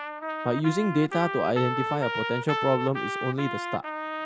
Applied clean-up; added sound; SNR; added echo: none; Trumpet; 4 dB; none.